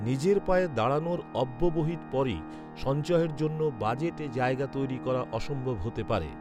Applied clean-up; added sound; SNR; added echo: none; Organ; 13 dB; none.